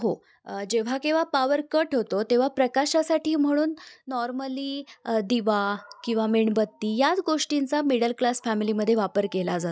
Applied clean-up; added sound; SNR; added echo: none; none; none; none.